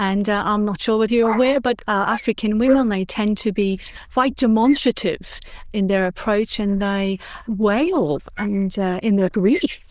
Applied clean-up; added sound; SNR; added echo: neural diffusion model UNIVERSE++.